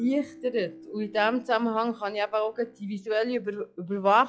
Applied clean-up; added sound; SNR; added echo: classical method log-MMSE.